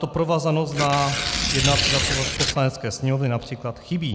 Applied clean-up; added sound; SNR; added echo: none; Tearing; 0 dB; none.